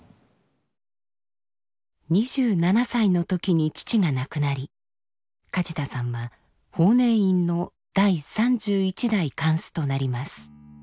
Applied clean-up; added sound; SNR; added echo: none; none; none; none.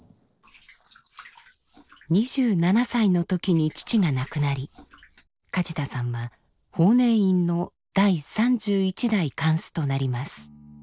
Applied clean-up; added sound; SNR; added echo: neural separator model SepFormer DNS4.